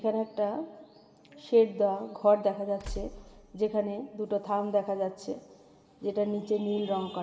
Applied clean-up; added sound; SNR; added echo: none; Tools; 15 dB; reverberation time 1.9 s.